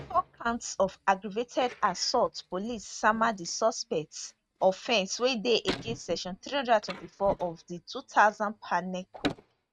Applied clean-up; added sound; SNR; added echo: neural mask model RNNoise.